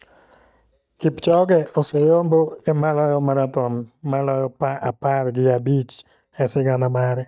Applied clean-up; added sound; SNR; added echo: neural mask model DeepFilterNet 3.